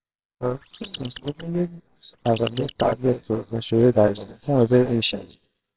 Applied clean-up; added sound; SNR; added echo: neural separator model SepFormer WHAMR!.